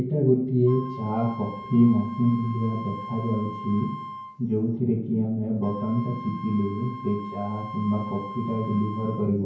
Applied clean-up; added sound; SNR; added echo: none; Wind instrument, woodwind instrument; 13 dB; reverberation time 0.9 s.